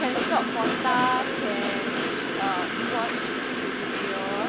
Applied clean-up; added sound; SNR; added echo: none; Train; -2 dB; none.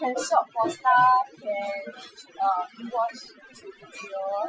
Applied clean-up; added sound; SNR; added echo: classical method Wiener filter.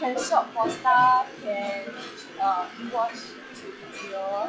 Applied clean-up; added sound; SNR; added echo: classical method log-MMSE.